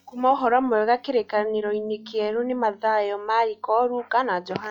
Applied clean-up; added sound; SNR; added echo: classical method log-MMSE.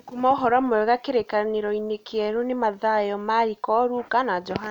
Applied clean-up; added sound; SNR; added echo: none; none; none; none.